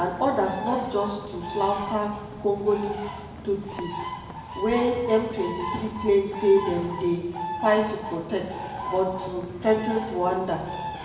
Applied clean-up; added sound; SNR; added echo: none; Bird; 9 dB; reverberation time 1.2 s.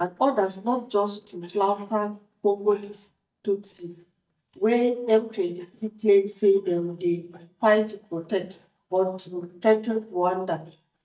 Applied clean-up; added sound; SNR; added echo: neural mask model DeepFilterNet 3.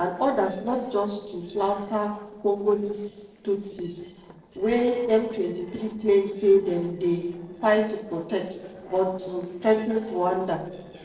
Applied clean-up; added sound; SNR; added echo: neural separator model SepFormer DNS4.